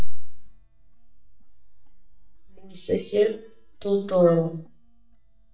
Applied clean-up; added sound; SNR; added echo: neural mask model DeepFilterNet 3.